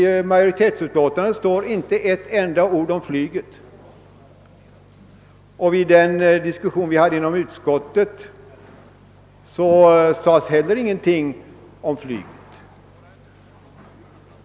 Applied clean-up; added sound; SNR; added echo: none; none; none; none.